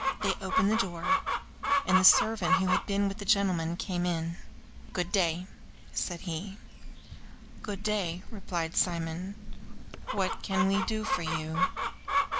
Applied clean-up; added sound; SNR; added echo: none; Chicken, rooster; 3 dB; none.